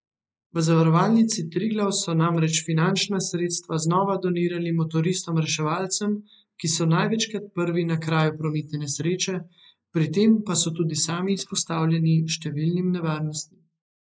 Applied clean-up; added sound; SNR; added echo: neural mask model Resemble Enhance denoiser.